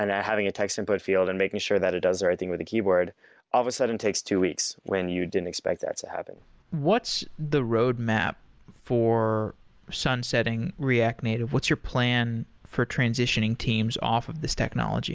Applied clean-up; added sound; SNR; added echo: none; none; none; none.